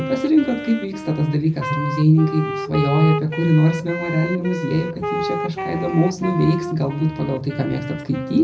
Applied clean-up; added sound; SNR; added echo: none; Wind instrument, woodwind instrument; 8 dB; reverberation time 0.4 s.